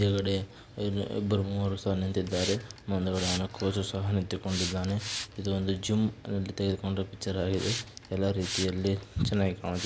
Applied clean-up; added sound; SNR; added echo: none; Hiss; 12 dB; none.